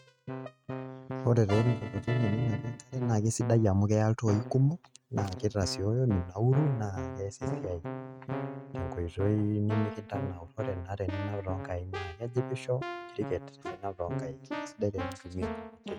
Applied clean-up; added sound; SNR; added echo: neural mask model RNNoise.